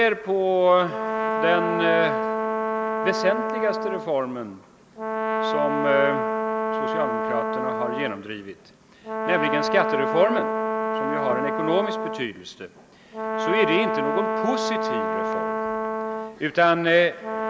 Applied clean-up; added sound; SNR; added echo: none; Brass instrument; 1 dB; none.